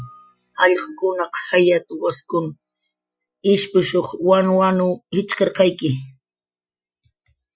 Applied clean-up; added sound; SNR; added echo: classical method Wiener filter.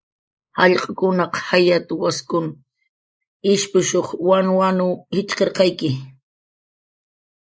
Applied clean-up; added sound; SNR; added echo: neural mask model Resemble Enhance denoiser.